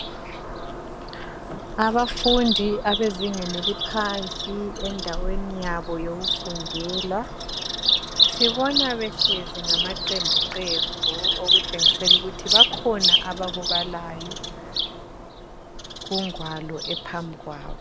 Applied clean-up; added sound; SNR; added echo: none; Bird vocalization, bird call, bird song; -4 dB; none.